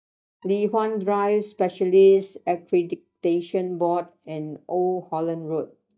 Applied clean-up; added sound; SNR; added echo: neural mask model DeepFilterNet 3.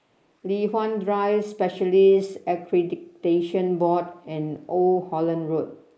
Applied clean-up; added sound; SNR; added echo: neural mask model Resemble Enhance denoiser.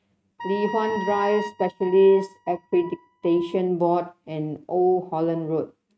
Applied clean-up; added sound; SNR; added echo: neural mask model RNNoise.